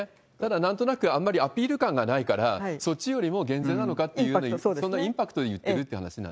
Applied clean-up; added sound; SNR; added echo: none; none; none; none.